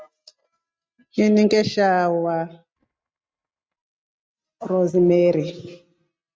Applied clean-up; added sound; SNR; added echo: neural mask model RNNoise.